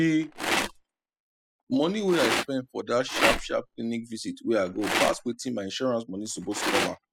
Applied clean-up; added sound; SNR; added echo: classical method spectral subtraction.